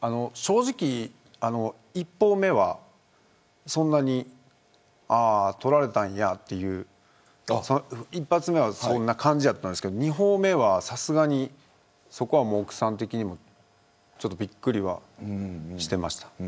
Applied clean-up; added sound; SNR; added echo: none; none; none; none.